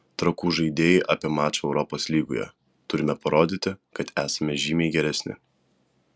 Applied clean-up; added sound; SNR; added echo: none; none; none; none.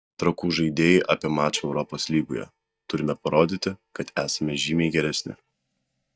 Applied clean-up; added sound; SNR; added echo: neural mask model DeepFilterNet 3.